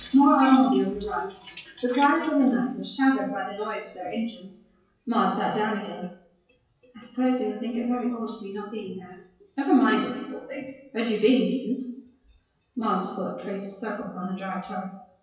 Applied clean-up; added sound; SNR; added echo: classical method WPE with log-MMSE.